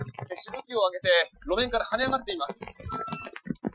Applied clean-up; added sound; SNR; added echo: classical method Wiener filter.